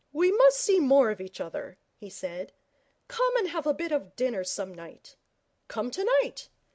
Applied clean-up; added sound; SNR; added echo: none; none; none; none.